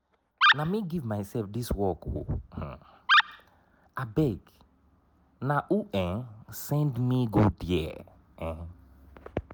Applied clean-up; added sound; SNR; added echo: none; Animal; -5 dB; none.